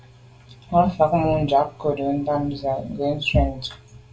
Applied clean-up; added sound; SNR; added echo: none; none; none; reverberation time 0.2 s.